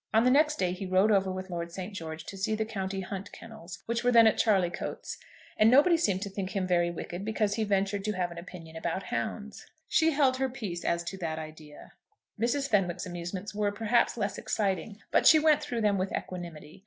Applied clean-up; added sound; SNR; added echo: none; none; none; none.